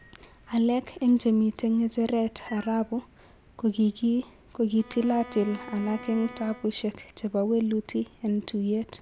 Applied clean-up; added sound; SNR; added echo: none; Bowed string instrument; 18 dB; none.